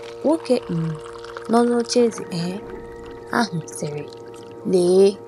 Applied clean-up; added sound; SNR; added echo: none; Sink (filling or washing) + Wind instrument, woodwind instrument; 14 dB; none.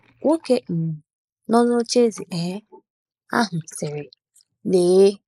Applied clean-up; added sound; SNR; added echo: neural mask model Resemble Enhance denoiser.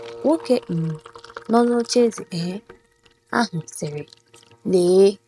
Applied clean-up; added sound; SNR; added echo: neural mask model RNNoise.